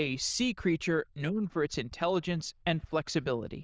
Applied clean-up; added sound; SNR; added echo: neural diffusion model UNIVERSE++.